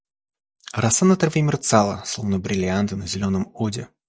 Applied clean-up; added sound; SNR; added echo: none; none; none; none.